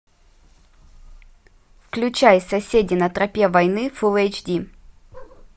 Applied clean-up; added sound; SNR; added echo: none; none; none; none.